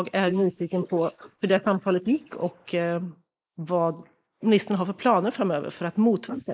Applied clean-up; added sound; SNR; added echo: neural mask model Resemble Enhance denoiser.